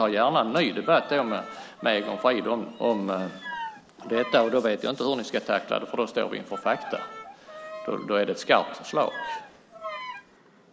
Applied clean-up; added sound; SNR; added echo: none; Bowed string instrument; 13 dB; none.